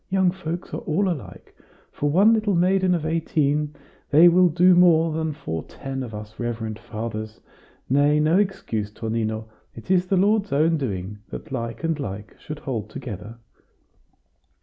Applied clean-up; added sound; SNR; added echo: none; none; none; none.